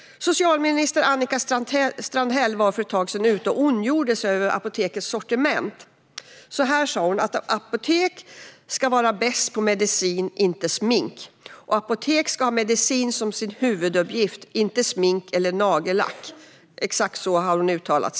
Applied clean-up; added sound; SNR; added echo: none; none; none; none.